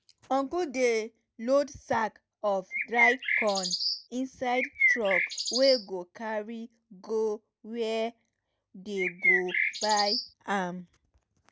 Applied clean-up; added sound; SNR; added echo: none; Bird; -3 dB; none.